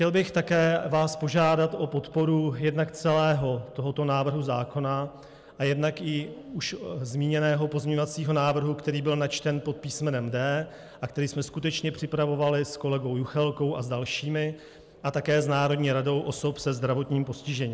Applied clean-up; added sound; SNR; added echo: none; none; none; none.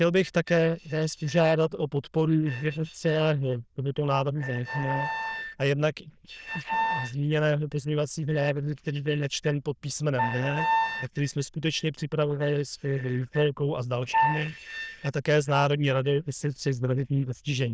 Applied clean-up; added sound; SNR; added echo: neural diffusion model UNIVERSE++.